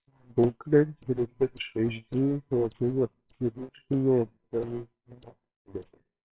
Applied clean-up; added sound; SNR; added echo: neural separator model SepFormer WHAMR!.